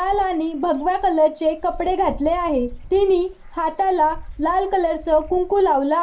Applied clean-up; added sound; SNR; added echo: none; Bird / Dog; 16 dB; reverberation time 0.3 s.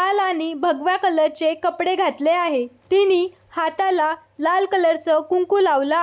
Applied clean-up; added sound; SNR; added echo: none; none; none; none.